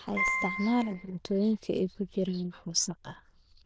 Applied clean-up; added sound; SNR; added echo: neural diffusion model UNIVERSE++.